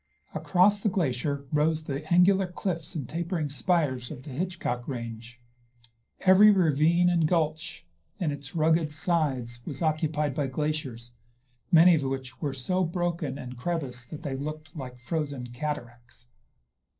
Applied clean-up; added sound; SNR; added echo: neural separator model SepFormer DNS4.